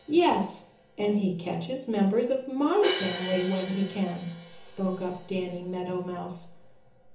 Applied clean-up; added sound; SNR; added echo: none; Crash cymbal; 8 dB; reverberation time 0.6 s.